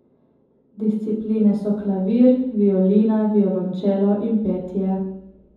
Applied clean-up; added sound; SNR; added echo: none; none; none; reverberation time 0.9 s.